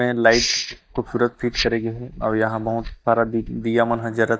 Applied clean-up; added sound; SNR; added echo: neural mask model DeepFilterNet 3.